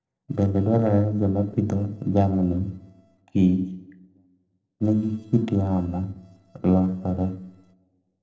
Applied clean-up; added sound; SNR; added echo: neural separator model SepFormer DNS4.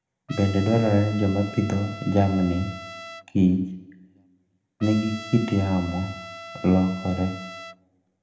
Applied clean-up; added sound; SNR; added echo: none; Trumpet; 15 dB; reverberation time 0.7 s.